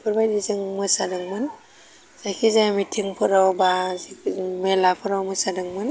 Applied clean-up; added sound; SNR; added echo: none; none; none; none.